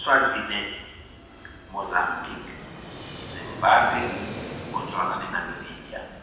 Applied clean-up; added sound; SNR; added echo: none; Fixed-wing aircraft, airplane; 12 dB; reverberation time 1.1 s.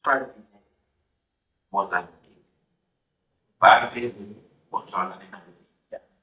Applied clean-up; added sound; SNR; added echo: neural mask model DeepFilterNet 3.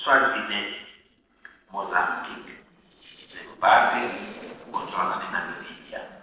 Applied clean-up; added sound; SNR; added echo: neural separator model SepFormer DNS4.